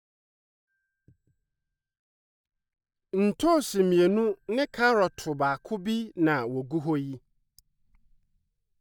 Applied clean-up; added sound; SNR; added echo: neural mask model DeepFilterNet 3.